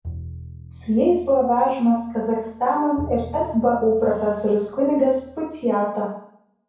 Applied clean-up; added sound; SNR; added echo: none; Bowed string instrument; 17 dB; reverberation time 0.6 s.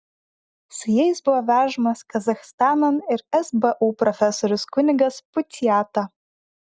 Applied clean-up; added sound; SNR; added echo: none; none; none; none.